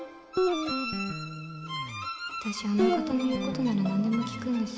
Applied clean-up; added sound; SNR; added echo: none; Guitar; 2 dB; none.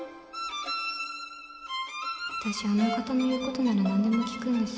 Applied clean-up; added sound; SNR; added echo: none; none; none; none.